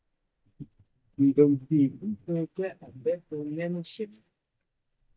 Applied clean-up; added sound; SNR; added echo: neural mask model DeepFilterNet 3.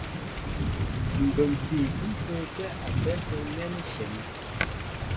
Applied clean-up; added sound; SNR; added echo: none; Thunder / Rain; -1 dB; none.